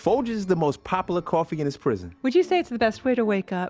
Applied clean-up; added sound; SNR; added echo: none; none; none; none.